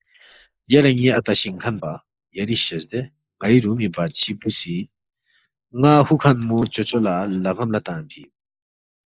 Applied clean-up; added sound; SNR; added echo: neural mask model Resemble Enhance denoiser.